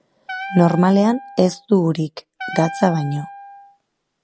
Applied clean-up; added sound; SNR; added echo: none; Wind instrument, woodwind instrument; 14 dB; none.